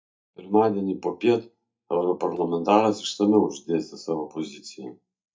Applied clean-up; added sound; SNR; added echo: neural mask model DeepFilterNet 3.